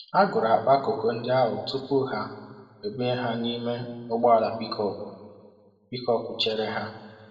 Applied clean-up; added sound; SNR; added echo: none; none; none; reverberation time 1.3 s.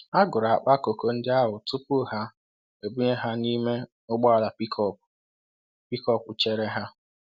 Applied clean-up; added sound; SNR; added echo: none; none; none; none.